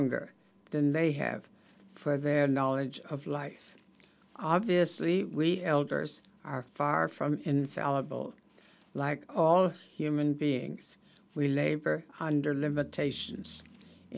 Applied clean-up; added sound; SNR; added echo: none; none; none; none.